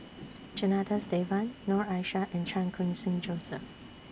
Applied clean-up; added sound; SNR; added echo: none; Train; 15 dB; none.